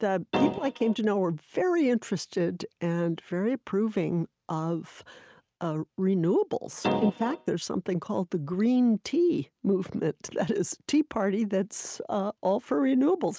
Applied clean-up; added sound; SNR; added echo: neural mask model RNNoise.